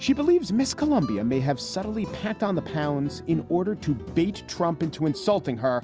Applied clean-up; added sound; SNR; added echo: none; none; none; none.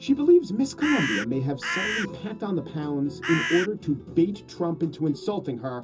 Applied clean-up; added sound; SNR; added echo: none; Bird; 3 dB; reverberation time 0.2 s.